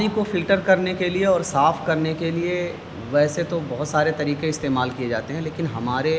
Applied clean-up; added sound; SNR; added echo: none; none; none; none.